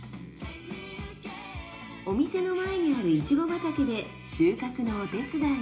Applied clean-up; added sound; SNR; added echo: none; none; none; reverberation time 0.4 s.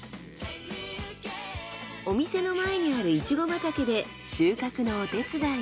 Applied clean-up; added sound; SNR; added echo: none; none; none; none.